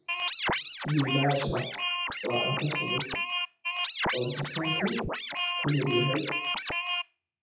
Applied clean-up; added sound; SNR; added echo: classical method WPE with log-MMSE.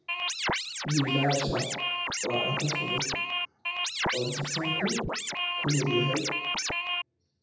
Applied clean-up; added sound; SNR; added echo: none; Scratching (performance technique); -2 dB; reverberation time 0.8 s.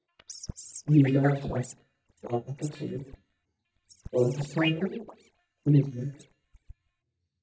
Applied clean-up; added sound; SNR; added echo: neural mask model DeepFilterNet 3.